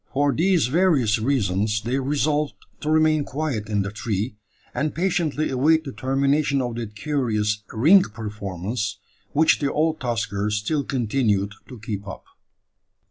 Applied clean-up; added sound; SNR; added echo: none; none; none; none.